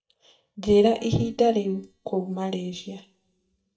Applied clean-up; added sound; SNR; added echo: neural mask model DeepFilterNet 3.